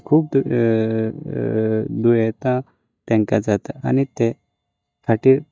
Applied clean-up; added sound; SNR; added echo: neural mask model DeepFilterNet 3.